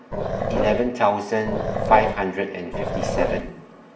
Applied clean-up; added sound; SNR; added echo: none; Growling; 1 dB; reverberation time 1.0 s.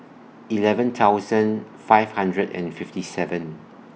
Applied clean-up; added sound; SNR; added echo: none; none; none; none.